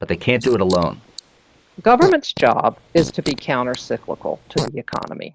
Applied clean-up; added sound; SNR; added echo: neural mask model Resemble Enhance denoiser.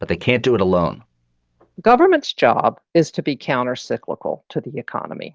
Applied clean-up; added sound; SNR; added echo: none; none; none; none.